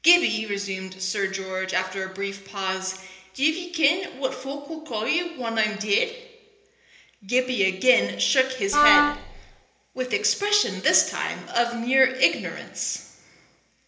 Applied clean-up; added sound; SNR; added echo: none; Wind instrument, woodwind instrument; -4 dB; reverberation time 0.8 s.